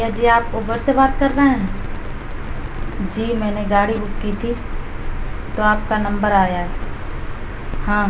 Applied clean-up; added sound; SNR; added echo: none; none; none; none.